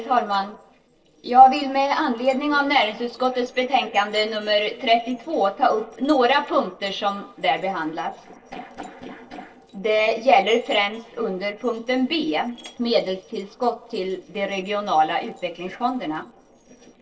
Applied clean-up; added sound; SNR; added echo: neural separator model SepFormer DNS4.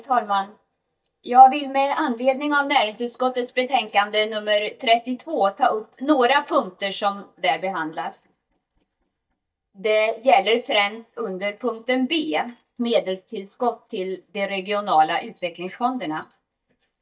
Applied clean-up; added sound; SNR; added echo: neural mask model DeepFilterNet 3.